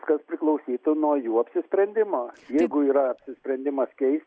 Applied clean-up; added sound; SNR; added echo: none; none; none; none.